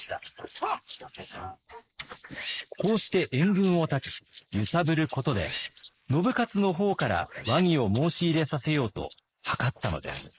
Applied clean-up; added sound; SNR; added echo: neural mask model Resemble Enhance denoiser.